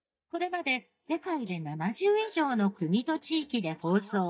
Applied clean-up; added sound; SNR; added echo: neural mask model DeepFilterNet 3.